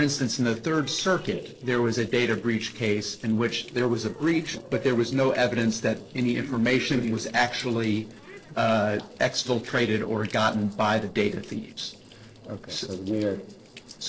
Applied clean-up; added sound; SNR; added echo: neural separator model SepFormer DNS4.